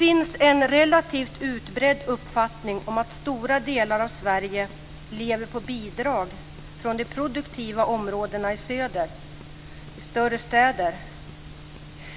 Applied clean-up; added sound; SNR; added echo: none; none; none; none.